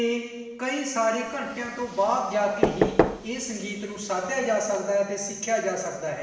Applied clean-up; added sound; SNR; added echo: none; Knock / Wood; 2 dB; reverberation time 1.2 s.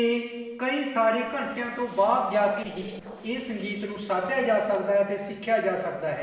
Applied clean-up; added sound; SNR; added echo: neural separator model SepFormer DNS4.